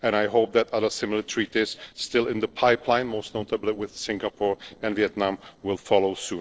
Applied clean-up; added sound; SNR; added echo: neural separator model SepFormer DNS4.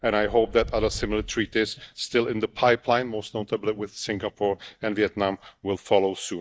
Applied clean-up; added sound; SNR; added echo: neural mask model DeepFilterNet 3.